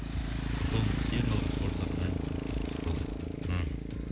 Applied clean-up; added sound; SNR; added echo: none; Motorcycle; -2 dB; none.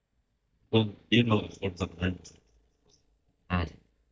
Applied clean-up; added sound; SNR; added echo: neural mask model DeepFilterNet 3.